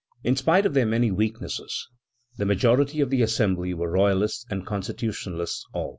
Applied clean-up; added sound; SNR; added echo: none; none; none; none.